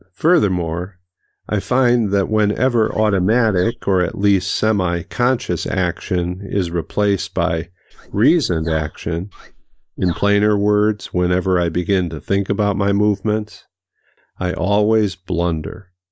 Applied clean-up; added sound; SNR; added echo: neural mask model Resemble Enhance denoiser.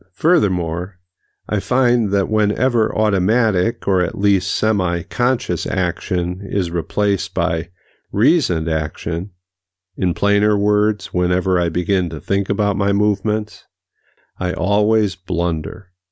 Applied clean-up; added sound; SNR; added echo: none; none; none; none.